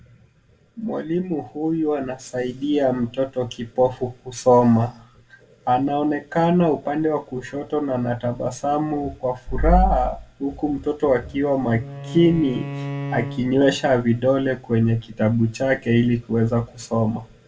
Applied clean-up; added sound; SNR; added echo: none; Bowed string instrument; 11 dB; reverberation time 0.2 s.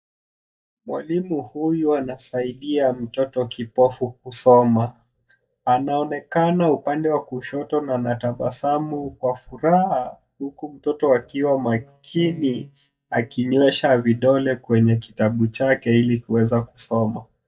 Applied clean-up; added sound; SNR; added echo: neural mask model DeepFilterNet 3.